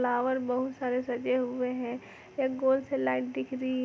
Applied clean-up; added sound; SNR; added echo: none; none; none; none.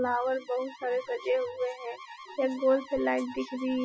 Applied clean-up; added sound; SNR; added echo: classical method Wiener filter.